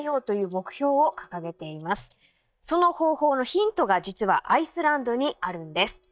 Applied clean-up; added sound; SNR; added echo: neural mask model DeepFilterNet 3.